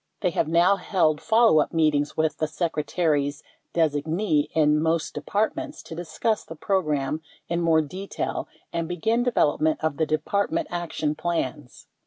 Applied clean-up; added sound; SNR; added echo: none; none; none; none.